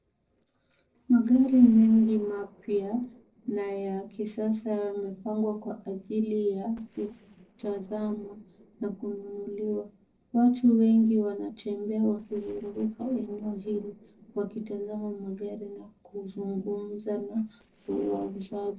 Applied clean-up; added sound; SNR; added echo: neural separator model SepFormer DNS4.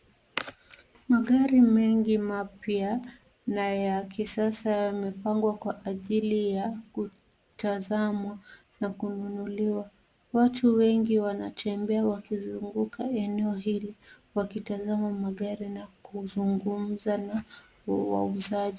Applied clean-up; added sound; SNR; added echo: none; none; none; none.